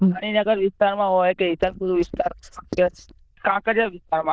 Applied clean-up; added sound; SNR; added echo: neural diffusion model UNIVERSE++.